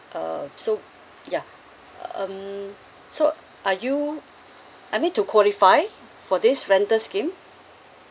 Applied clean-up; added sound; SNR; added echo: none; none; none; none.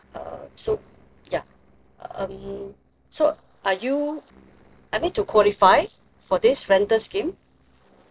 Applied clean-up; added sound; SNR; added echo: neural separator model SepFormer DNS4.